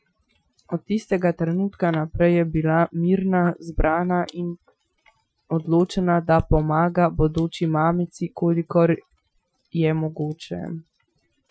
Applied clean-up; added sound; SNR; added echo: classical method Wiener filter.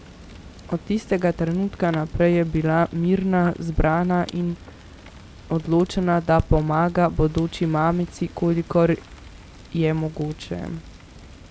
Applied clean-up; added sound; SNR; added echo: none; Fire; 20 dB; none.